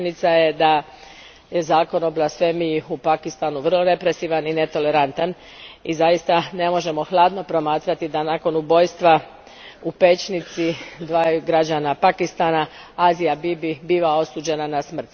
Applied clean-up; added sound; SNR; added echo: none; none; none; none.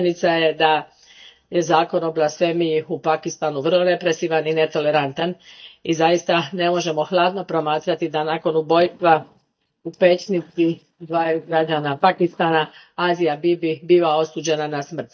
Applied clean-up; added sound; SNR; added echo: neural mask model DeepFilterNet 3.